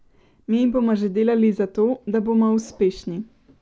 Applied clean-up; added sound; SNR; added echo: none; none; none; none.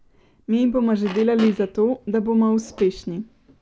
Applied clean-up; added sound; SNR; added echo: none; Fart; 18 dB; none.